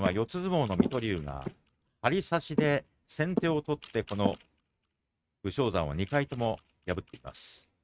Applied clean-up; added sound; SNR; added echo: neural mask model RNNoise.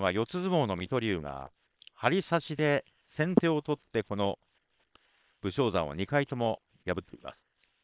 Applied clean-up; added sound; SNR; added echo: neural separator model SepFormer WHAM!.